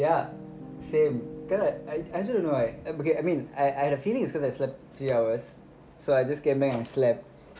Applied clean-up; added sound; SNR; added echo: none; Piano; 18 dB; none.